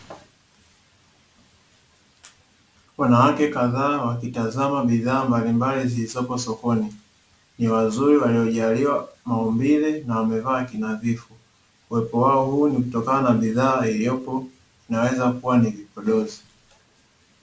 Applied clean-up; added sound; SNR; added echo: none; none; none; none.